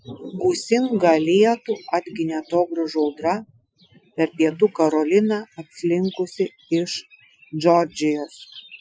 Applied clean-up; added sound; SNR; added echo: classical method Wiener filter.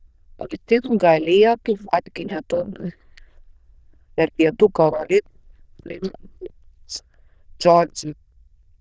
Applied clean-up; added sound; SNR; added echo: neural diffusion model UNIVERSE++.